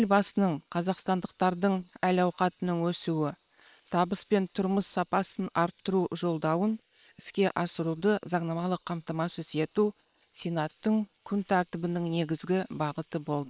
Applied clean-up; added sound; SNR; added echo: neural separator model SepFormer WHAM!.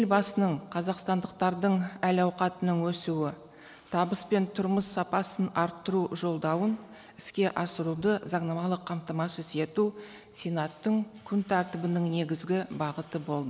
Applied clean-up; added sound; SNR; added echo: none; none; none; none.